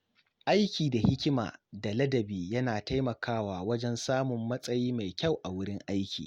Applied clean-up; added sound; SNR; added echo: none; none; none; none.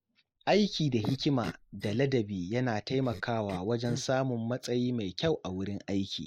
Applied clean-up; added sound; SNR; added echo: neural mask model Resemble Enhance denoiser.